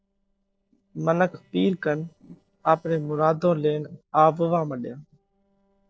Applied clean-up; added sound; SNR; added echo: neural separator model SepFormer DNS4.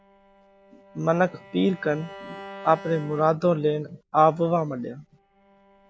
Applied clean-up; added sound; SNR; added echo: none; Bowed string instrument; 20 dB; none.